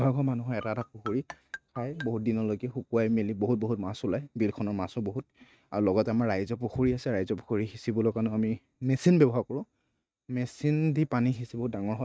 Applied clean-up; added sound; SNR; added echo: neural mask model RNNoise.